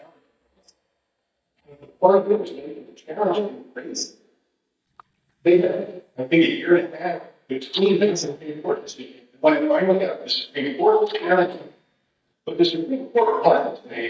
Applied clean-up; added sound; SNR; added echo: neural mask model DeepFilterNet 3.